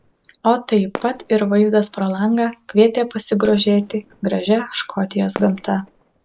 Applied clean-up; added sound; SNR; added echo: neural separator model SepFormer DNS4.